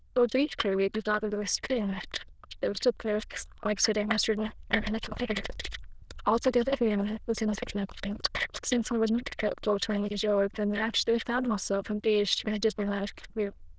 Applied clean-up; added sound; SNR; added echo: neural diffusion model UNIVERSE++.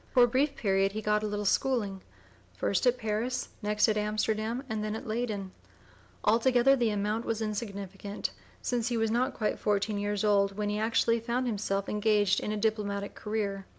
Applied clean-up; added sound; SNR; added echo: none; none; none; none.